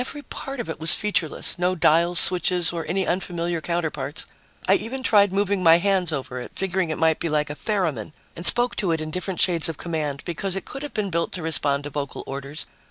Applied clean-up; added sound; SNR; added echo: none; none; none; none.